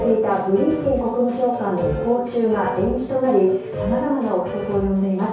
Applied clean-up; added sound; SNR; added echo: none; none; none; reverberation time 0.6 s.